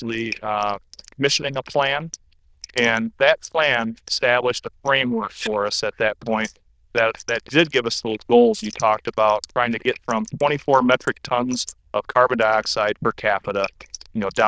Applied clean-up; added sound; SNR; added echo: neural diffusion model UNIVERSE++.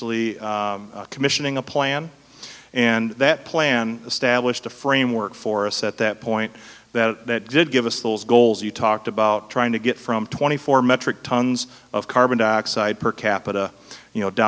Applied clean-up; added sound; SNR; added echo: none; none; none; none.